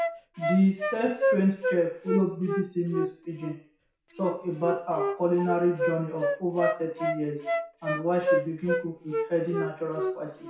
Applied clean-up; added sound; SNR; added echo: none; Wind instrument, woodwind instrument; 2 dB; reverberation time 0.6 s.